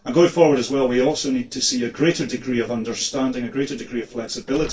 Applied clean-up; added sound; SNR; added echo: neural separator model SepFormer DNS4.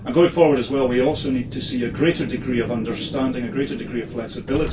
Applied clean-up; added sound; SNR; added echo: none; Car; 11 dB; reverberation time 0.2 s.